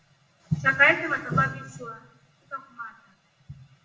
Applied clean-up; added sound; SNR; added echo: none; none; none; reverberation time 0.5 s.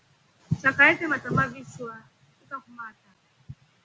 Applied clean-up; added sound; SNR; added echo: none; none; none; none.